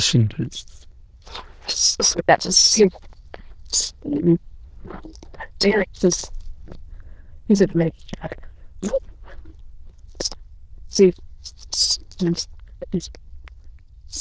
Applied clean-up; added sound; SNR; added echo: neural diffusion model UNIVERSE++.